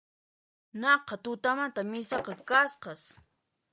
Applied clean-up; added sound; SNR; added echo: none; Shatter; 12 dB; none.